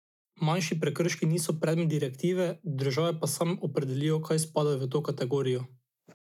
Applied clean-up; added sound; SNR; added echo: none; none; none; none.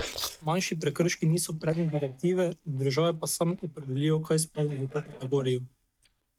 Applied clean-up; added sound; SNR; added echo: neural mask model DeepFilterNet 3.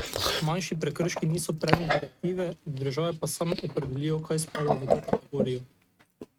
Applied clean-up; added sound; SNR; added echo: neural mask model RNNoise.